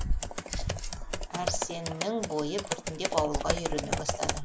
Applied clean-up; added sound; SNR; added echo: none; Computer keyboard; -3 dB; none.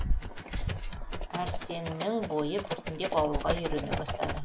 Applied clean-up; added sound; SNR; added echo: neural mask model Resemble Enhance denoiser.